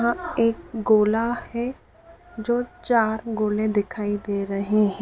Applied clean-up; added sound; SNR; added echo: none; none; none; none.